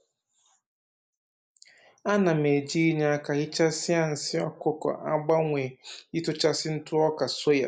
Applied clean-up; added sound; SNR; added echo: neural mask model Resemble Enhance denoiser.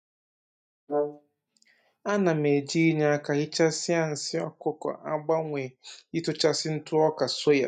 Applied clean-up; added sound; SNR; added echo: neural mask model DeepFilterNet 3.